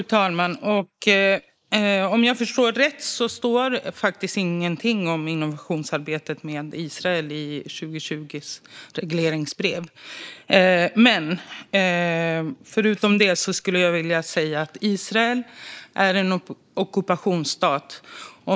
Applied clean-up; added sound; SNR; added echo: neural mask model Resemble Enhance denoiser.